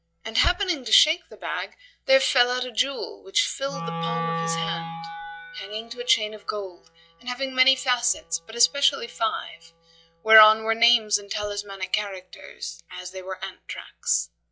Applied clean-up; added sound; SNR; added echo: classical method log-MMSE.